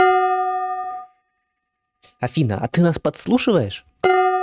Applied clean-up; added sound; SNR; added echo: neural mask model RNNoise.